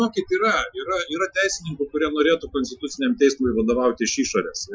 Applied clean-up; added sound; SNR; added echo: classical method Wiener filter.